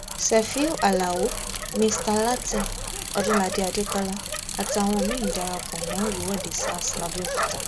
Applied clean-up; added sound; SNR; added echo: none; Bicycle + Bark; 3 dB; none.